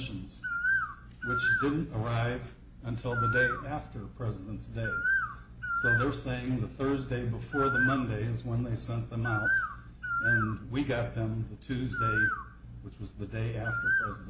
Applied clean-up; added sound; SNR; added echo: none; Bird; 0 dB; none.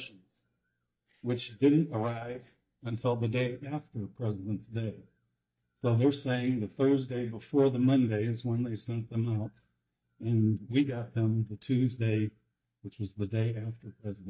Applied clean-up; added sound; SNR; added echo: neural mask model DeepFilterNet 3.